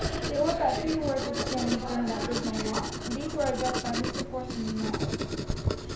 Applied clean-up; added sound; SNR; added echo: none; Writing; 0 dB; reverberation time 0.7 s.